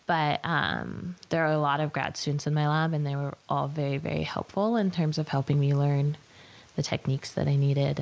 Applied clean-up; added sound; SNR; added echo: none; none; none; none.